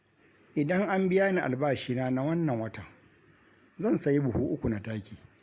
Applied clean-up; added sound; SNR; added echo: none; none; none; none.